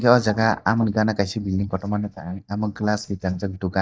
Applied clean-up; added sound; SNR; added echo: neural mask model DeepFilterNet 3.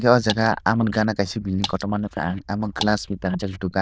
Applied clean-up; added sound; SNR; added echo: neural diffusion model UNIVERSE++.